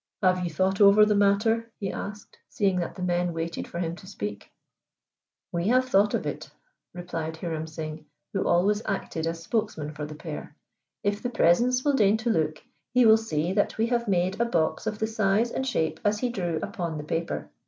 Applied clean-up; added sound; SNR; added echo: none; none; none; none.